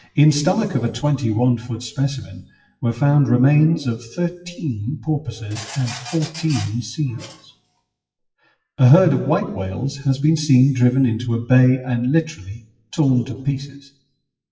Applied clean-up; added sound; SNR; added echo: classical method WPE with log-MMSE.